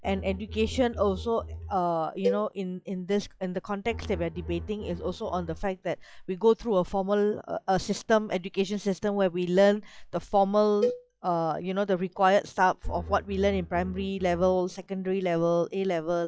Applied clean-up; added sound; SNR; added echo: classical method log-MMSE.